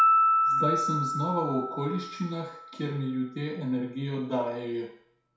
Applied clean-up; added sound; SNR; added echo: none; Piano; -2 dB; reverberation time 0.6 s.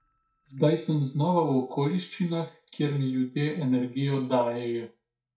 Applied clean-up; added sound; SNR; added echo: neural mask model DeepFilterNet 3.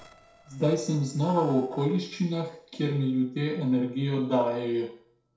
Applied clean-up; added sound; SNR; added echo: neural separator model SepFormer DNS4.